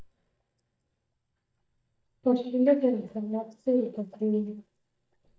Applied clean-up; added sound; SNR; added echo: neural mask model DeepFilterNet 3.